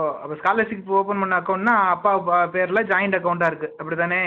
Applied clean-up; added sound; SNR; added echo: none; none; none; none.